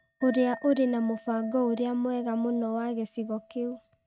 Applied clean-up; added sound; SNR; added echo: neural mask model RNNoise.